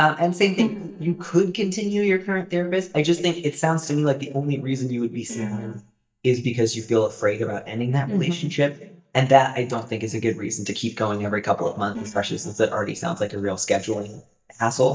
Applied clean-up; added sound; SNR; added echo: neural mask model DeepFilterNet 3.